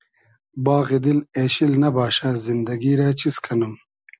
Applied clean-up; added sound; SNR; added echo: none; none; none; none.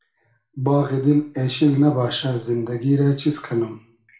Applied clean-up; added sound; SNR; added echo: none; none; none; reverberation time 0.4 s.